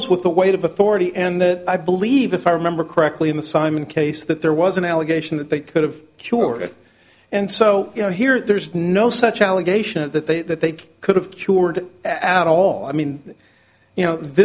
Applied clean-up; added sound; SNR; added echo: none; none; none; none.